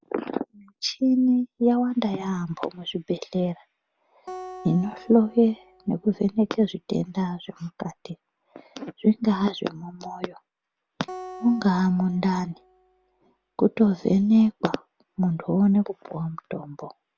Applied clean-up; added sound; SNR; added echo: none; Acoustic guitar; 18 dB; none.